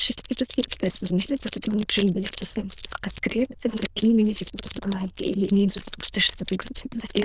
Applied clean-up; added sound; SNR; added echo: neural diffusion model UNIVERSE++.